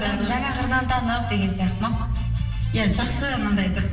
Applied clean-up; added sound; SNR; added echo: none; Chirp, tweet; 15 dB; reverberation time 1.3 s.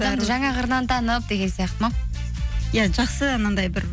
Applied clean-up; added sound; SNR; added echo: none; none; none; none.